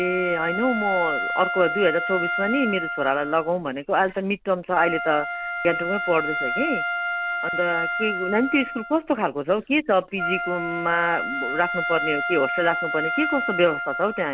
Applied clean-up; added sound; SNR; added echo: none; Wind instrument, woodwind instrument; 4 dB; none.